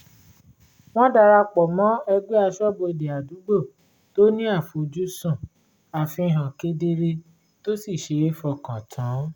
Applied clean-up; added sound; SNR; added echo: none; none; none; none.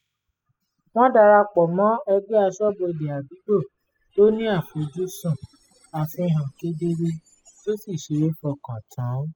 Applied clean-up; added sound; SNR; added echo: classical method spectral subtraction.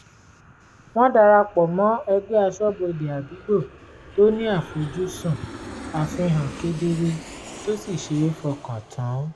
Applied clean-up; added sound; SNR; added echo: none; Aircraft; 17 dB; none.